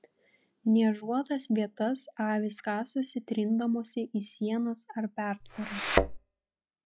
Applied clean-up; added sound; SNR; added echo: classical method log-MMSE.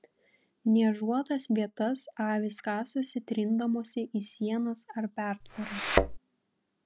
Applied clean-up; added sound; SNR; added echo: none; Thump, thud; -1 dB; none.